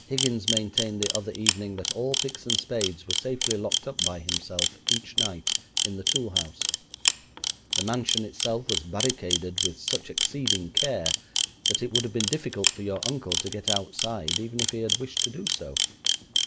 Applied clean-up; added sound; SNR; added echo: none; Camera; -4 dB; none.